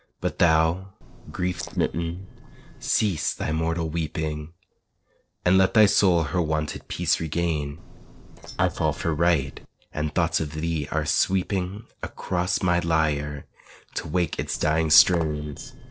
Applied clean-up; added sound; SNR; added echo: neural separator model SepFormer DNS4.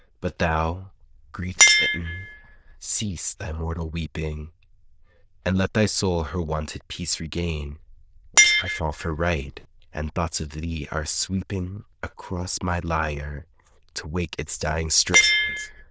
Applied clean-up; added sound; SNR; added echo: neural diffusion model UNIVERSE++.